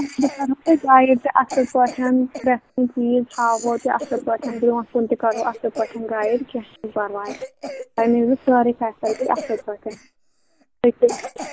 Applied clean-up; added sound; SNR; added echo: neural mask model Resemble Enhance denoiser.